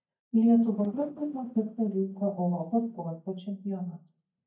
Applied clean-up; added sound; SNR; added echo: neural mask model DeepFilterNet 3.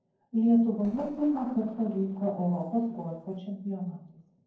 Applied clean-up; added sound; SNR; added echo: neural separator model SepFormer DNS4.